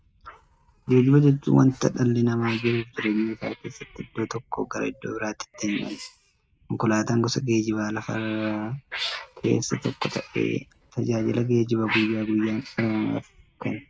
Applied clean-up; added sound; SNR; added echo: neural mask model RNNoise.